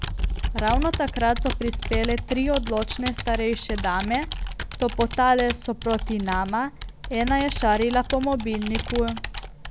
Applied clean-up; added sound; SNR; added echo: none; Computer keyboard; 4 dB; none.